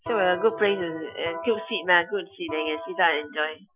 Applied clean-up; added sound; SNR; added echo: classical method Wiener filter.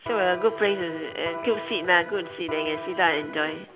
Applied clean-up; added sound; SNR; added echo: none; Electric guitar; 10 dB; none.